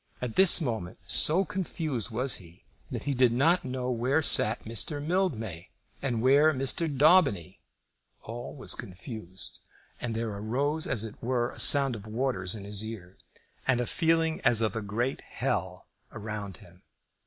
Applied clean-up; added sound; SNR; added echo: none; none; none; none.